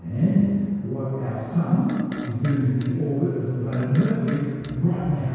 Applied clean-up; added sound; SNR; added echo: none; Fart; 14 dB; reverberation time 2.0 s.